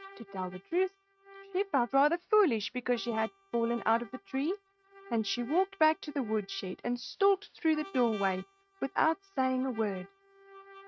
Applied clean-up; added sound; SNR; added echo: neural mask model RNNoise.